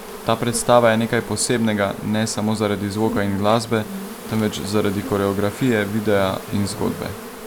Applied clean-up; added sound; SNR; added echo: none; Insect; 12 dB; none.